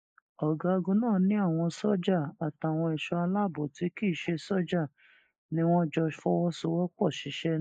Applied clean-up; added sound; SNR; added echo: neural mask model Resemble Enhance denoiser.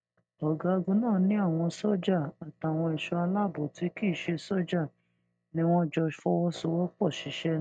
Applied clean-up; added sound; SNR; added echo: neural mask model RNNoise.